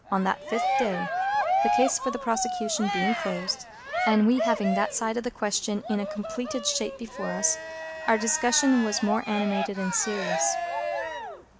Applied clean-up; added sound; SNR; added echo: none; Cheering; 3 dB; none.